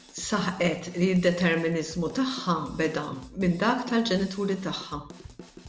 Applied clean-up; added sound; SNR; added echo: none; Drum / Drum kit; 19 dB; none.